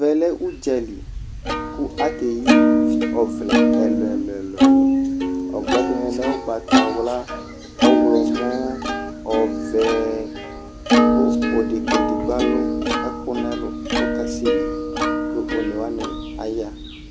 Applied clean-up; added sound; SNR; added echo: none; Plucked string instrument; -4 dB; none.